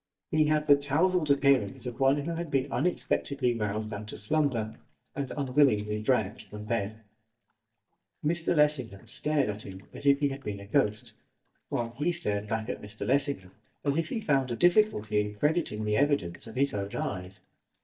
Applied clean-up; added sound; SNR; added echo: neural mask model DeepFilterNet 3.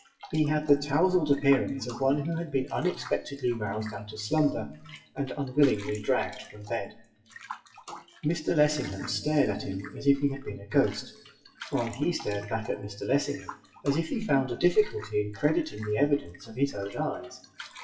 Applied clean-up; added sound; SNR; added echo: classical method WPE with log-MMSE.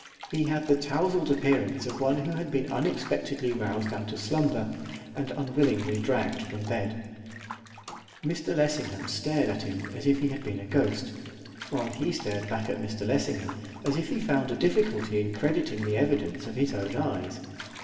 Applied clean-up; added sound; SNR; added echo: none; Bathtub (filling or washing) / Water; 18 dB; reverberation time 2.6 s.